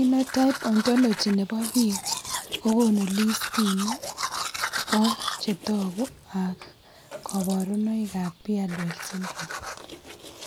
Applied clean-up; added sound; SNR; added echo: none; Domestic sounds, home sounds; 8 dB; none.